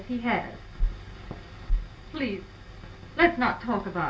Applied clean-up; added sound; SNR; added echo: none; none; none; reverberation time 0.2 s.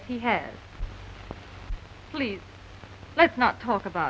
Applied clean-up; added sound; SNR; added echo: none; none; none; none.